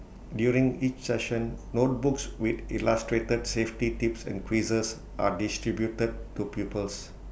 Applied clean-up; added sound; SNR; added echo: none; none; none; none.